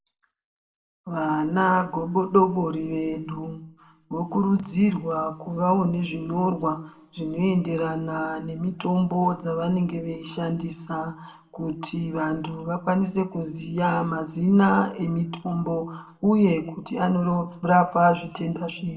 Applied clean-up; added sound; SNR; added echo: none; none; none; reverberation time 0.6 s.